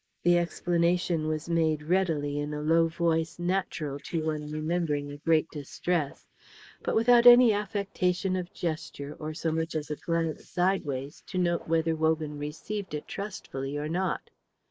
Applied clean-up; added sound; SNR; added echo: neural mask model Resemble Enhance denoiser.